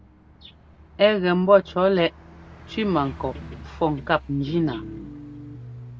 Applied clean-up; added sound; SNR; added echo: none; Guitar + Bus; 16 dB; none.